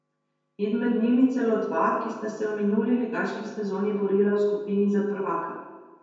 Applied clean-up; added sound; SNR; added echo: none; none; none; reverberation time 1.1 s.